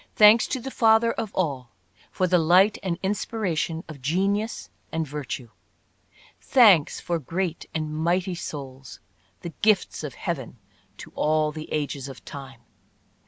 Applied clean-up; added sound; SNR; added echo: none; none; none; none.